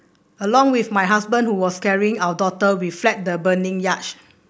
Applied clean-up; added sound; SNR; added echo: none; none; none; none.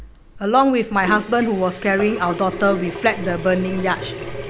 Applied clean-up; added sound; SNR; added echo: none; Sink (filling or washing) / Water tap, faucet; 10 dB; none.